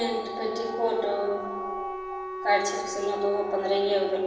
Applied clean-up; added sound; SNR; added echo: none; Wind instrument, woodwind instrument; 9 dB; reverberation time 0.7 s.